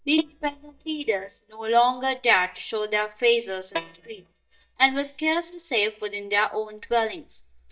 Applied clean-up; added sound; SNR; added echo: neural mask model DeepFilterNet 3.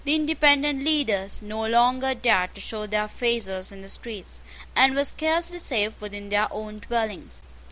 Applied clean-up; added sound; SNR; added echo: none; none; none; none.